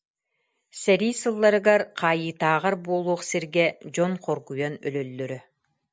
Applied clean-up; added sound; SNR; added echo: none; none; none; none.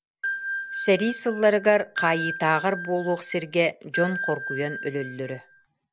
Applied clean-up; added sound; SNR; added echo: none; Ringtone / Bell; 7 dB; none.